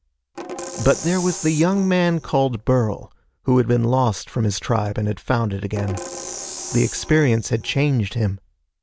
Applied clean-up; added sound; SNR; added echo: none; Percussion; 13 dB; none.